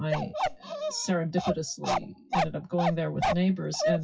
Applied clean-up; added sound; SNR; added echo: classical method WPE with log-MMSE.